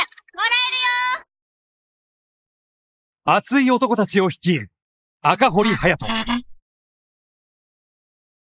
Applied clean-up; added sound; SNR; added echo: neural mask model Resemble Enhance denoiser.